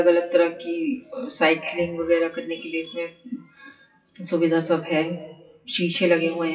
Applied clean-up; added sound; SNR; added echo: classical method WPE with log-MMSE.